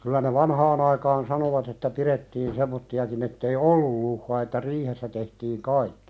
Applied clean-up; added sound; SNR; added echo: none; none; none; none.